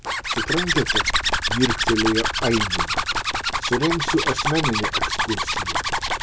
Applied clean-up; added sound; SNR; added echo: none; Zipper (clothing); -2 dB; none.